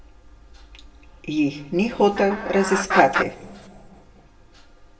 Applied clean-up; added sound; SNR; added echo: none; Chicken, rooster; 3 dB; reverberation time 1.7 s.